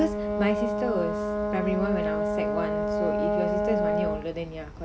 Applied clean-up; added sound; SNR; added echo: none; Brass instrument; -3 dB; none.